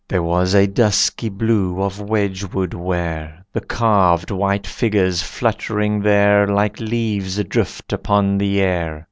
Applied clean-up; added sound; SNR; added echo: none; none; none; none.